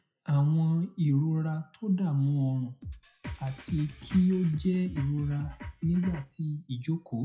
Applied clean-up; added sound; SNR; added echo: classical method WPE with log-MMSE.